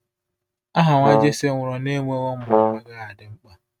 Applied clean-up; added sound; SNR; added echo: neural mask model RNNoise.